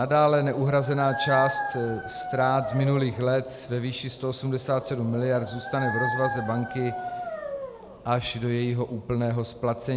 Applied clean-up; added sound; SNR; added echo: none; Dog; 7 dB; none.